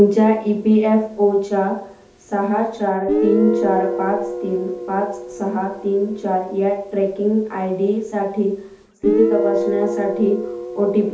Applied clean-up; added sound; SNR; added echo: none; Guitar; 6 dB; reverberation time 0.6 s.